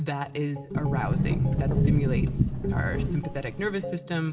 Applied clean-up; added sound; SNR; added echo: none; Sliding door; -4 dB; reverberation time 1.1 s.